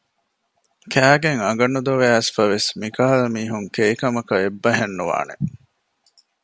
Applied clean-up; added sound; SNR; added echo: none; none; none; none.